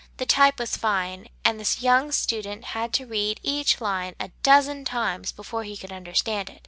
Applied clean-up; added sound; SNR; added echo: none; none; none; none.